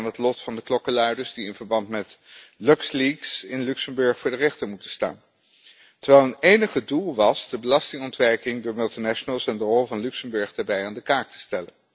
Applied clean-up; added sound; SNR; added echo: none; none; none; none.